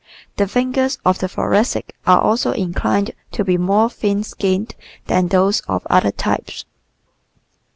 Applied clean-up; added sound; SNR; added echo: none; none; none; none.